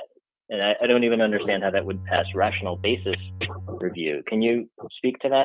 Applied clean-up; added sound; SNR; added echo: none; Bowed string instrument; 12 dB; none.